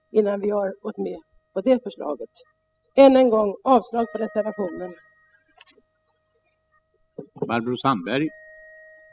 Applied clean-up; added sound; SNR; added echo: classical method spectral subtraction.